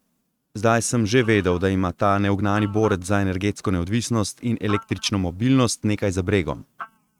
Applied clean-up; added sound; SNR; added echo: neural mask model RNNoise.